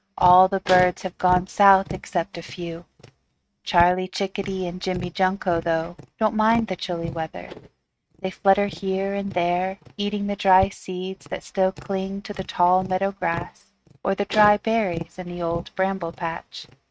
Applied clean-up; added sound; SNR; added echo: neural mask model RNNoise.